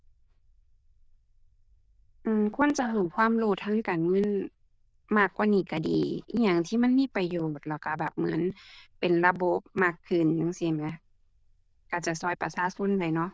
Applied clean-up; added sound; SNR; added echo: neural diffusion model UNIVERSE++.